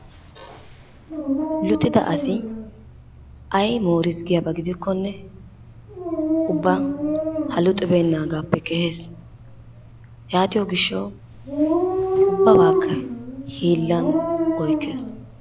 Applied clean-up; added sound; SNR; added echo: none; Dog; 1 dB; none.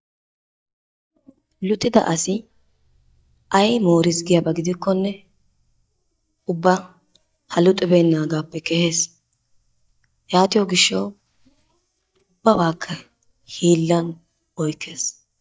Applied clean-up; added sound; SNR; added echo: neural mask model DeepFilterNet 3.